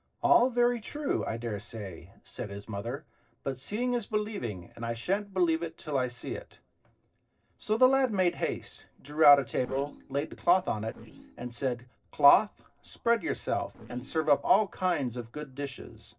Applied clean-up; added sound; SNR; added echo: neural separator model SepFormer DNS4.